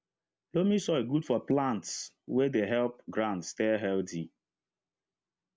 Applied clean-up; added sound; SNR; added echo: none; none; none; none.